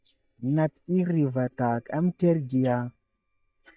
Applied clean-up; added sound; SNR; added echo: neural mask model DeepFilterNet 3.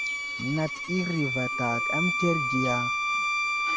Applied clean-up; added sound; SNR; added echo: none; Bowed string instrument; -2 dB; none.